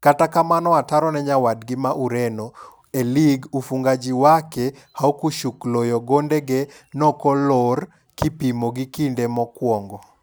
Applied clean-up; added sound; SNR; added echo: none; none; none; none.